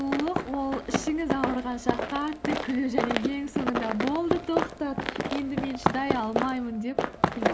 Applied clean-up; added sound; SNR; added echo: none; Run; 0 dB; none.